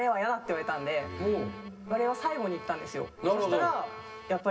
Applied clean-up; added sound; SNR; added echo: none; Bowed string instrument; 13 dB; reverberation time 0.4 s.